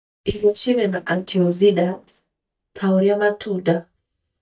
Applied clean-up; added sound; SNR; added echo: neural mask model DeepFilterNet 3.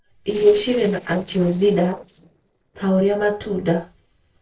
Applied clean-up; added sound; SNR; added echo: neural separator model SepFormer DNS4.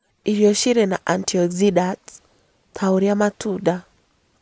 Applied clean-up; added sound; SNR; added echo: none; none; none; none.